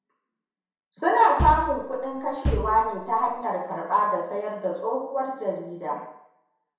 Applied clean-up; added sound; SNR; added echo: none; Bass drum; 4 dB; reverberation time 0.7 s.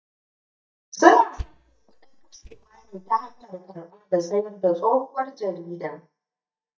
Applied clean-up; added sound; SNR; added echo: neural mask model DeepFilterNet 3.